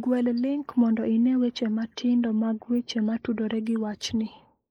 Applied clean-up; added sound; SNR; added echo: neural mask model Resemble Enhance denoiser.